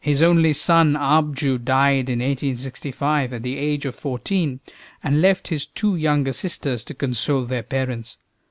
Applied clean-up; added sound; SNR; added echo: none; none; none; none.